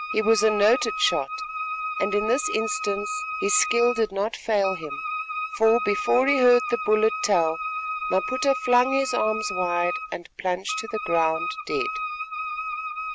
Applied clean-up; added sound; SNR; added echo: none; Wind instrument, woodwind instrument; 6 dB; none.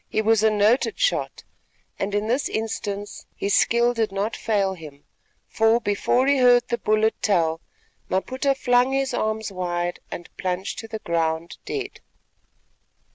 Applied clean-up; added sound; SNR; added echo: none; none; none; none.